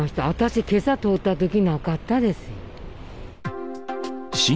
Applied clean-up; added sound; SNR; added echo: none; none; none; none.